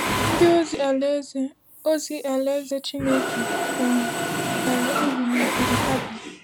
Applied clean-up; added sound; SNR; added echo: none; Mechanisms; 2 dB; none.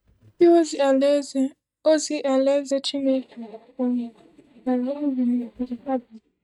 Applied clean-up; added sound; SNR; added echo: neural mask model DeepFilterNet 3.